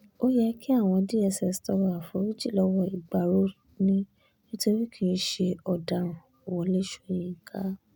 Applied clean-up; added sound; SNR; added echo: none; none; none; none.